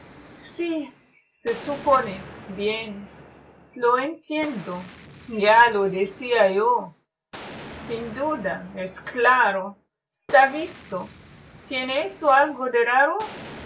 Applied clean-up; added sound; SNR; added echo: none; Explosion; 20 dB; reverberation time 0.1 s.